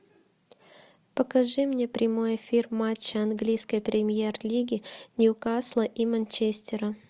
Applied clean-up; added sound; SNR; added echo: none; none; none; none.